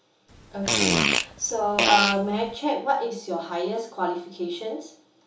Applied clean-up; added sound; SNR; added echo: none; Fart; -2 dB; reverberation time 1.2 s.